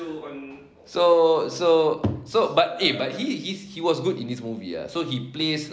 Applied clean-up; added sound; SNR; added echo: none; none; none; none.